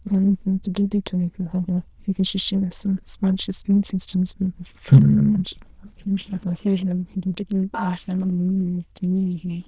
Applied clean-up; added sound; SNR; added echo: neural diffusion model UNIVERSE++.